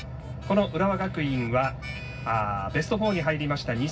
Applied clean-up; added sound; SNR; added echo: none; Harmonica; 19 dB; reverberation time 0.4 s.